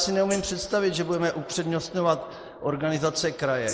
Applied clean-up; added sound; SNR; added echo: neural mask model Resemble Enhance denoiser.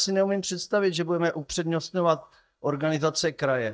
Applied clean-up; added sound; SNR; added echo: neural mask model DeepFilterNet 3.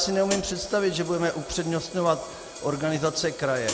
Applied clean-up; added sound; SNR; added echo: none; Hi-hat; 13 dB; none.